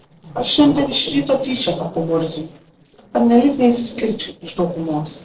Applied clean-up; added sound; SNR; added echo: neural separator model SepFormer DNS4.